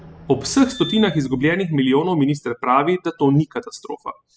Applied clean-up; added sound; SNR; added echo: classical method spectral subtraction.